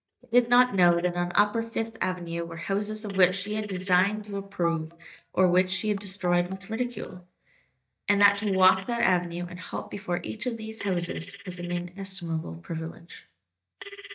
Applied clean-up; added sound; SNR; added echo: neural mask model DeepFilterNet 3.